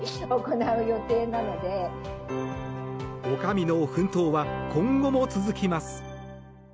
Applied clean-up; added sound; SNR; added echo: none; none; none; none.